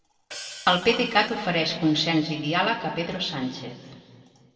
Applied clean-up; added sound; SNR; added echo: none; Hi-hat; 20 dB; reverberation time 2.0 s.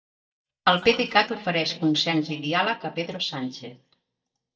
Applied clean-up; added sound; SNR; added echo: neural mask model DeepFilterNet 3.